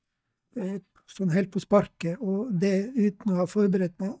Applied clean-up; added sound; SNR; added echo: neural mask model DeepFilterNet 3.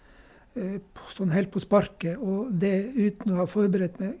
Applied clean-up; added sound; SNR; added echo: none; none; none; none.